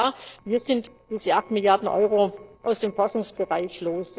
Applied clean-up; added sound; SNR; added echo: neural separator model SepFormer DNS4.